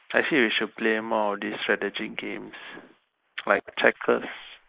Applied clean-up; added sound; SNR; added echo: neural mask model Resemble Enhance denoiser.